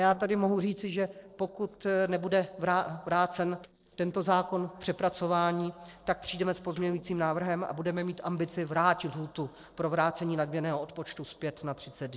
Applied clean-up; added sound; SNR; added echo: neural separator model SepFormer DNS4.